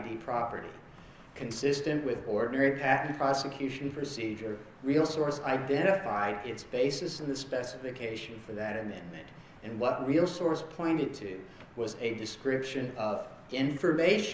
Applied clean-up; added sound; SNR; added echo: none; none; none; none.